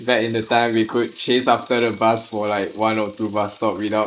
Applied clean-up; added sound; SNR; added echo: neural mask model Resemble Enhance denoiser.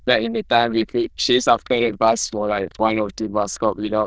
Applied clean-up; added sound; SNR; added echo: neural diffusion model UNIVERSE++.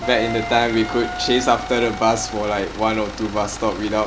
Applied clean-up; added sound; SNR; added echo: none; Engine + Wind instrument, woodwind instrument; 10 dB; none.